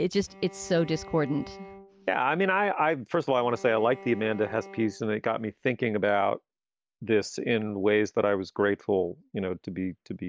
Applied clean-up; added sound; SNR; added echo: none; Bowed string instrument; 20 dB; none.